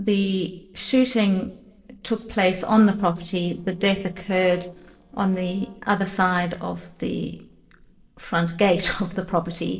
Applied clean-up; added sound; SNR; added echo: neural separator model SepFormer DNS4.